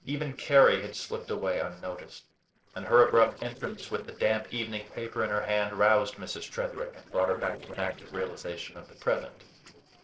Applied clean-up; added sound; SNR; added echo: neural separator model SepFormer DNS4.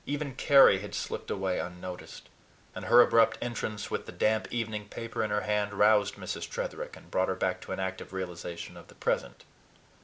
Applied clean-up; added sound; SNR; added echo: none; none; none; none.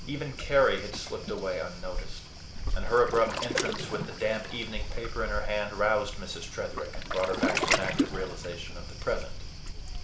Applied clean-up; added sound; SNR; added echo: none; Waves, surf; 2 dB; reverberation time 0.4 s.